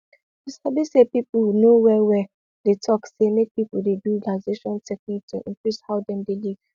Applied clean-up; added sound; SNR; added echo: none; none; none; none.